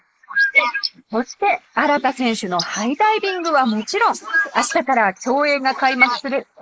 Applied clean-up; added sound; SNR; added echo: neural mask model Resemble Enhance denoiser.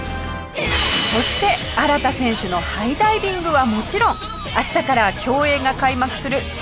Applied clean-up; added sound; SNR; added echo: none; none; none; none.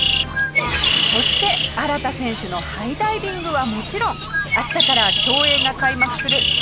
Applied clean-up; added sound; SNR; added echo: none; Bird; -3 dB; none.